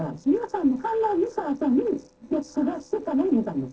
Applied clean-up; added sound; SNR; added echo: neural separator model SepFormer DNS4.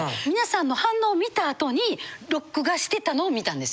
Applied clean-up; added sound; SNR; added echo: none; none; none; none.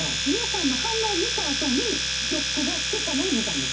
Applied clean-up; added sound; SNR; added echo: none; Domestic sounds, home sounds; -3 dB; reverberation time 0.4 s.